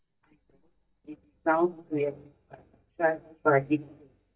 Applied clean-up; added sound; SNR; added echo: neural mask model DeepFilterNet 3.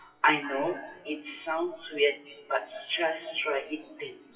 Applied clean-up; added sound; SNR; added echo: classical method WPE with log-MMSE.